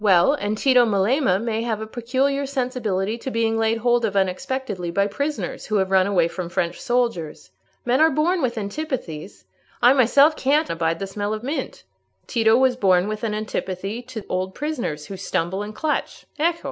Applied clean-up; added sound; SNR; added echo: none; none; none; none.